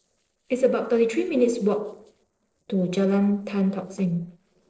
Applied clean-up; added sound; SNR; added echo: neural separator model SepFormer DNS4.